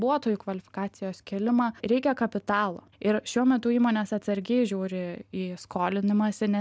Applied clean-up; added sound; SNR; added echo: none; none; none; none.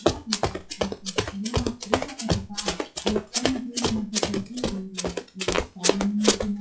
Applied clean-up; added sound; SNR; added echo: classical method WPE with log-MMSE.